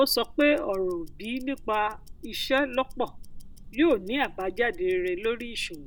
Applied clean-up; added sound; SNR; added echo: none; Tick-tock; 14 dB; none.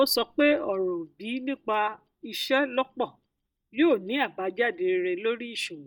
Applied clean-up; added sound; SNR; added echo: neural mask model DeepFilterNet 3.